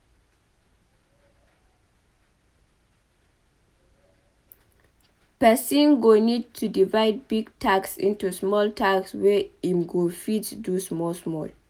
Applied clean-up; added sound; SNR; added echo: none; none; none; none.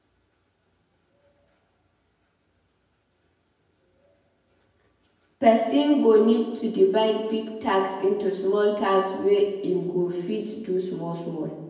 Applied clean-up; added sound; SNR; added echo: none; none; none; reverberation time 1.0 s.